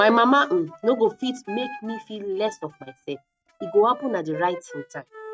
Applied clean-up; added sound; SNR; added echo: neural mask model RNNoise.